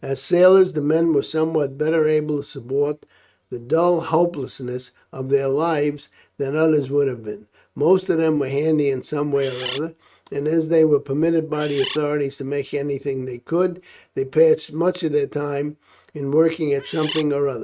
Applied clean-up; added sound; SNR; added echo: neural mask model RNNoise.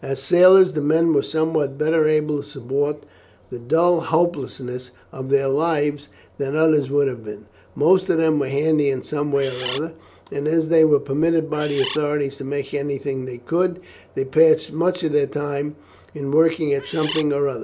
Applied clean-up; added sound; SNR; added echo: none; Bird; 11 dB; none.